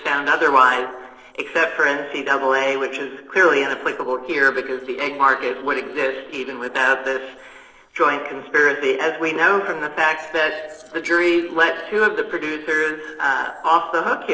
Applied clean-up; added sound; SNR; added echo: neural separator model SepFormer DNS4.